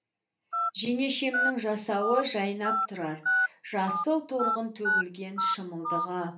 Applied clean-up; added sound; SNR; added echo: none; Telephone; 1 dB; reverberation time 0.3 s.